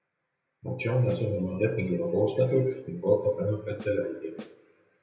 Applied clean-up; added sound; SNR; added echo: none; Snare drum; 19 dB; reverberation time 0.8 s.